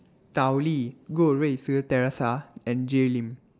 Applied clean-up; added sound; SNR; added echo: none; none; none; none.